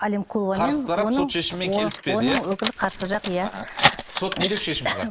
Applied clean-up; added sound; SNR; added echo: neural mask model Resemble Enhance denoiser.